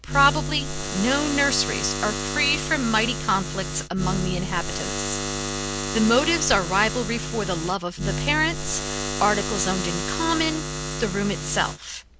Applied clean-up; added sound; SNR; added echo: none; Buzz; 3 dB; none.